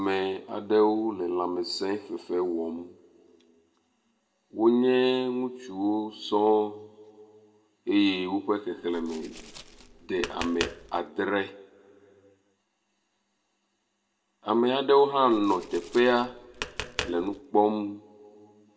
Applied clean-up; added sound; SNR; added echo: none; Tap; 12 dB; reverberation time 1.2 s.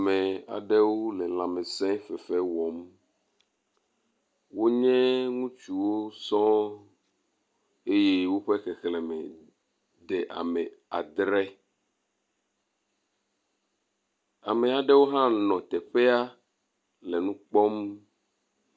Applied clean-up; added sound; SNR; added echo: none; none; none; none.